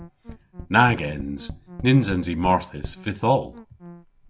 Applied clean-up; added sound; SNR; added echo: none; Tap + Musical instrument; 15 dB; none.